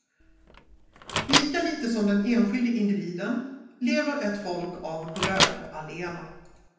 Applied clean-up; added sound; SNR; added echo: none; Microwave oven; 3 dB; reverberation time 0.9 s.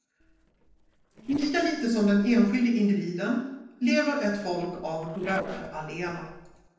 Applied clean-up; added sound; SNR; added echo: neural separator model SepFormer DNS4.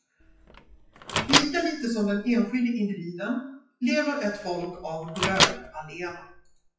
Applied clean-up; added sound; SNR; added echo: classical method WPE with log-MMSE.